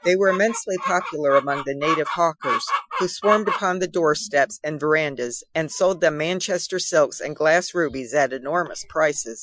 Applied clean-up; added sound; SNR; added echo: classical method Wiener filter.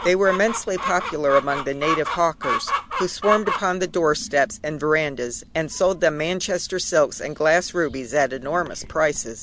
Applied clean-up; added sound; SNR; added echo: none; Chicken, rooster; 9 dB; none.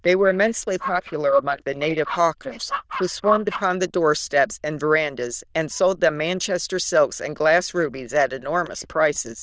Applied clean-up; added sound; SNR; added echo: neural diffusion model UNIVERSE++.